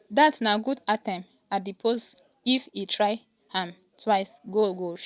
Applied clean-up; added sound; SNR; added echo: none; none; none; none.